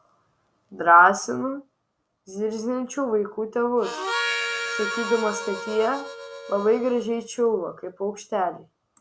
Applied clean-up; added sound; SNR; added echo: none; Harmonica; 6 dB; none.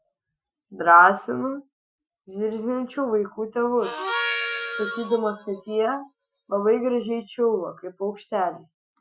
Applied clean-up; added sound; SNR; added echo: classical method Wiener filter.